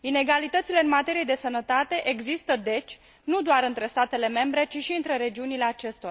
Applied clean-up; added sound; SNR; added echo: none; none; none; none.